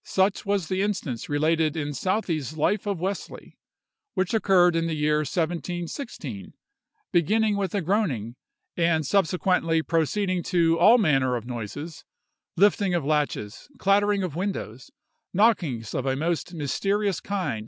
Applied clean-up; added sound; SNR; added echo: none; none; none; none.